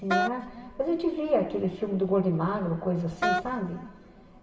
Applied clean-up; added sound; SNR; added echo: none; Wind instrument, woodwind instrument; 1 dB; reverberation time 2.2 s.